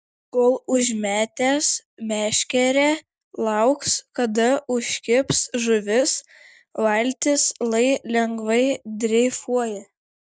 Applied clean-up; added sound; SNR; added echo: none; none; none; none.